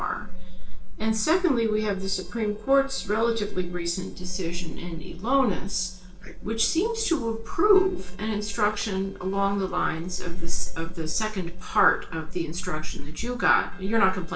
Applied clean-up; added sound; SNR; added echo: neural separator model SepFormer DNS4.